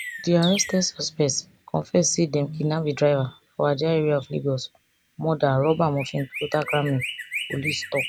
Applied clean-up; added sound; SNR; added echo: none; Chirp, tweet; 13 dB; none.